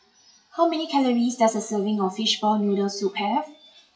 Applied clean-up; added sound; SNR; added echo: classical method WPE with log-MMSE.